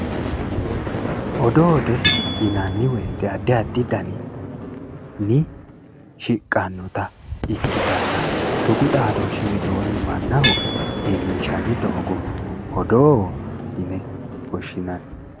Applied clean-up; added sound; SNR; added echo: none; Tools + Boom; 2 dB; none.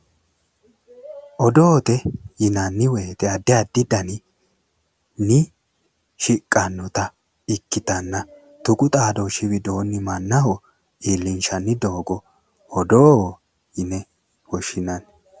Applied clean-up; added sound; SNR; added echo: none; none; none; none.